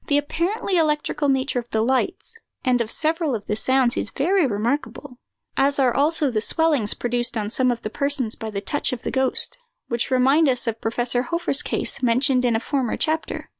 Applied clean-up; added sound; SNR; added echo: none; none; none; none.